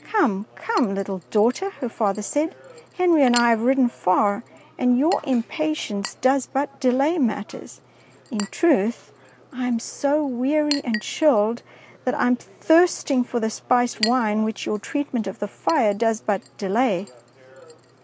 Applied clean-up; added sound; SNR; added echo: none; Chink, clink; 18 dB; none.